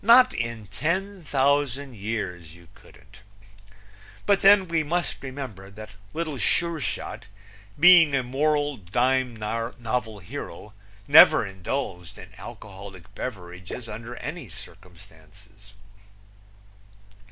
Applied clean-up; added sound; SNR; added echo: none; Drip / Splash, splatter; 18 dB; none.